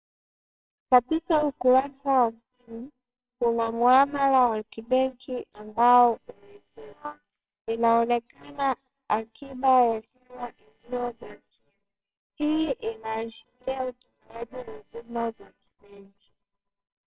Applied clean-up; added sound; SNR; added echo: neural separator model SepFormer WHAMR!.